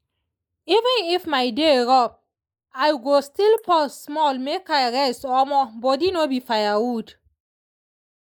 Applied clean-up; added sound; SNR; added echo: neural mask model Resemble Enhance denoiser.